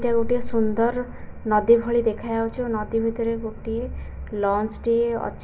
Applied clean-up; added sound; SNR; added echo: none; none; none; reverberation time 0.5 s.